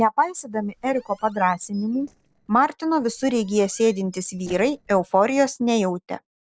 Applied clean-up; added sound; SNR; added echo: neural separator model SepFormer DNS4.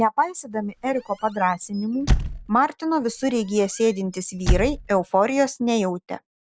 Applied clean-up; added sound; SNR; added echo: none; Squeak / Slam; 5 dB; none.